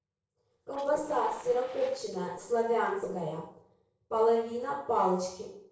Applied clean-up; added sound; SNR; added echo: neural separator model SepFormer DNS4.